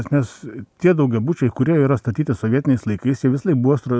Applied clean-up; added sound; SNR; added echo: none; none; none; none.